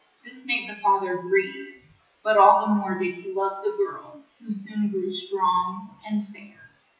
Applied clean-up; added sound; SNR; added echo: classical method WPE with log-MMSE.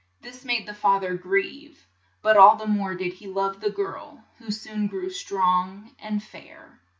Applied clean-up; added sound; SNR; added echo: none; none; none; none.